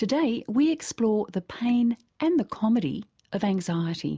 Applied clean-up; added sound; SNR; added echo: none; none; none; none.